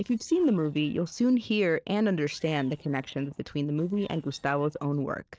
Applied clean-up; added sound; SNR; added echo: neural separator model SepFormer DNS4.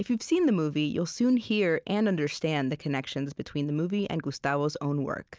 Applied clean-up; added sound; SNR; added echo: none; none; none; none.